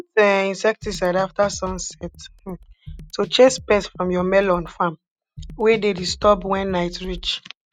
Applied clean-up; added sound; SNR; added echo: neural mask model RNNoise.